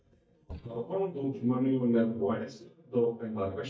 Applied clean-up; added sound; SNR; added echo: neural mask model DeepFilterNet 3.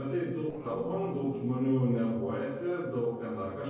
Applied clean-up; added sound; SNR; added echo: neural separator model SepFormer DNS4.